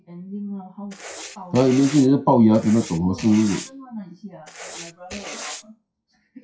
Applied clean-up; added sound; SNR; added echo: classical method WPE with log-MMSE.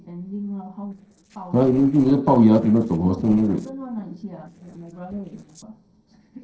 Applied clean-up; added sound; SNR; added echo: neural separator model SepFormer DNS4.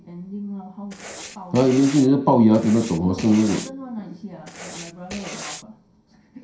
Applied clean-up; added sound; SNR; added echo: none; Writing; 15 dB; reverberation time 0.5 s.